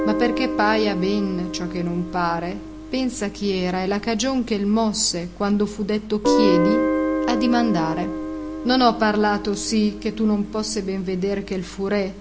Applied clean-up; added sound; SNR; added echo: none; Guitar; 4 dB; none.